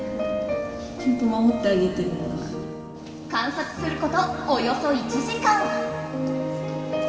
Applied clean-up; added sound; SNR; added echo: none; none; none; reverberation time 2.1 s.